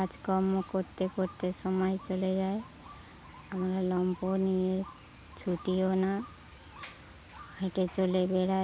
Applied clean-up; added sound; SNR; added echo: none; none; none; none.